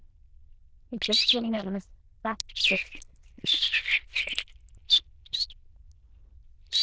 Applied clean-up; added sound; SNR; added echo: neural diffusion model UNIVERSE++.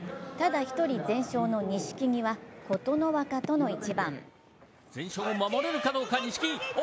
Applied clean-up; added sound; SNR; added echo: none; none; none; none.